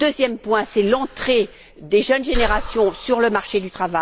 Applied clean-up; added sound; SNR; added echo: none; Breathing; 10 dB; none.